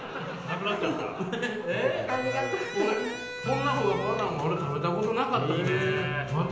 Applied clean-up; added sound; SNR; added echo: none; Electric guitar; 9 dB; reverberation time 0.9 s.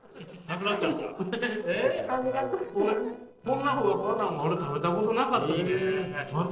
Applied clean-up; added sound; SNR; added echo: neural separator model SepFormer DNS4.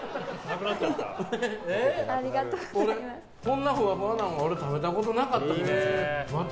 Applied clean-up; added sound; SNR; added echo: none; none; none; none.